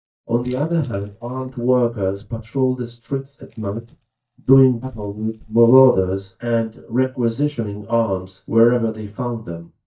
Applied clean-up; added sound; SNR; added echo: neural mask model DeepFilterNet 3.